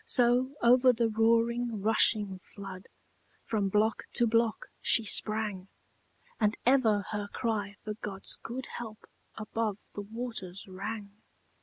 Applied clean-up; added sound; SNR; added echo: none; none; none; none.